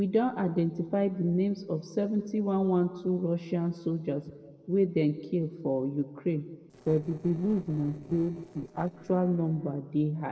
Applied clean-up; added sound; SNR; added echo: neural separator model SepFormer DNS4.